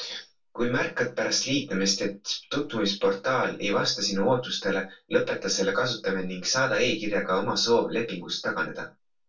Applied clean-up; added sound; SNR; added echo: none; none; none; reverberation time 0.2 s.